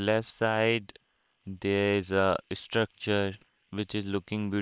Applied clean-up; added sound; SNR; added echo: neural separator model SepFormer WHAM!.